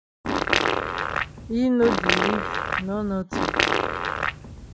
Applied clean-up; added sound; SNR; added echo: none; Fart; -3 dB; none.